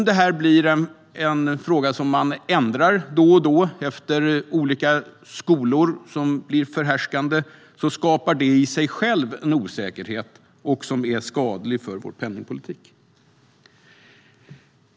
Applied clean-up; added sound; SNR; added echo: none; none; none; none.